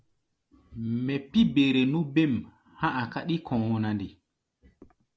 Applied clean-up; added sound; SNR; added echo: none; none; none; none.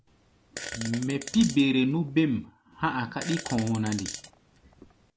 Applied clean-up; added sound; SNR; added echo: none; Fart; 13 dB; none.